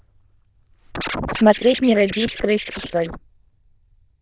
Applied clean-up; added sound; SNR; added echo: neural diffusion model UNIVERSE++.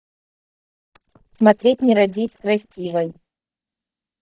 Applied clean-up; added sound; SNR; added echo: neural mask model DeepFilterNet 3.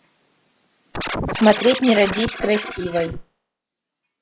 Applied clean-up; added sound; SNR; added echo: classical method log-MMSE.